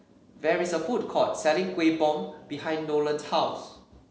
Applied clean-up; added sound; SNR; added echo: none; none; none; none.